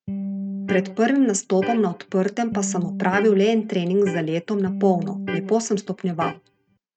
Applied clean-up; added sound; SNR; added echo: neural mask model RNNoise.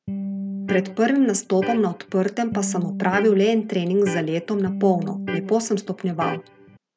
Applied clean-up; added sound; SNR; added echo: none; Electric guitar; 8 dB; none.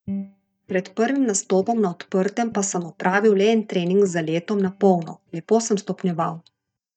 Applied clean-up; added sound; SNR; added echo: neural mask model DeepFilterNet 3.